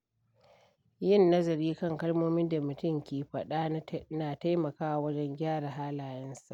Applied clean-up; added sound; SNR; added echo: none; none; none; none.